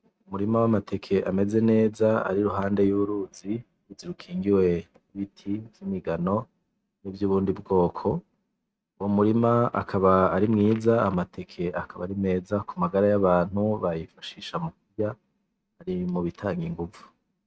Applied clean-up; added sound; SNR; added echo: neural mask model RNNoise.